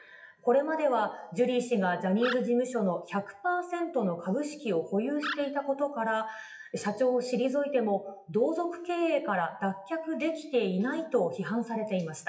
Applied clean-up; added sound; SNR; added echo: classical method WPE with log-MMSE.